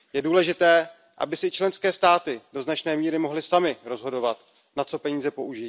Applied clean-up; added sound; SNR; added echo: none; none; none; none.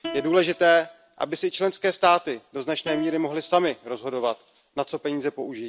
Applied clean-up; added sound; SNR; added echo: none; Plucked string instrument; 17 dB; none.